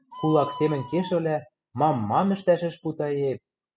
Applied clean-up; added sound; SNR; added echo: classical method spectral subtraction.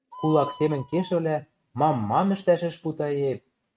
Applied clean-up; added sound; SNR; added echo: neural mask model RNNoise.